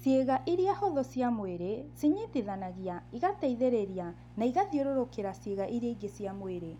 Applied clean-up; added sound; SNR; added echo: none; Microwave oven; 18 dB; none.